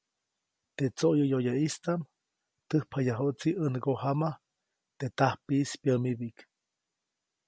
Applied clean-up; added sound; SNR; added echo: none; none; none; none.